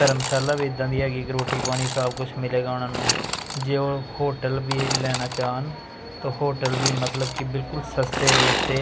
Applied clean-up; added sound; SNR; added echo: none; Sawing / Engine; 3 dB; none.